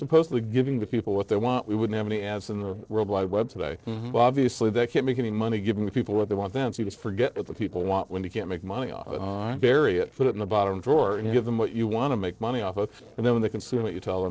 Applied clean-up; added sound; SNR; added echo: neural separator model SepFormer DNS4.